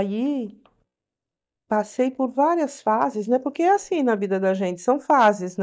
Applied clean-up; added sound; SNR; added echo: neural mask model DeepFilterNet 3.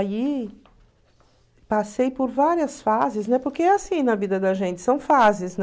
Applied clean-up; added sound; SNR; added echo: none; none; none; none.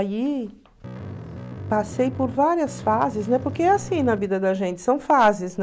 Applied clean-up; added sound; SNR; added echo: none; Bass guitar; 12 dB; none.